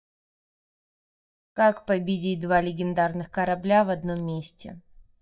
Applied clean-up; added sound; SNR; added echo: neural mask model DeepFilterNet 3.